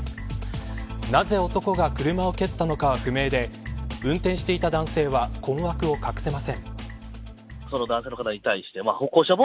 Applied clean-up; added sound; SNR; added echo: none; none; none; none.